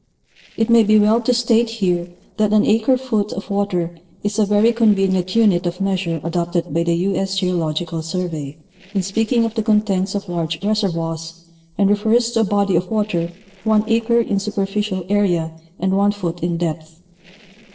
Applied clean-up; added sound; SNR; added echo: neural separator model SepFormer DNS4.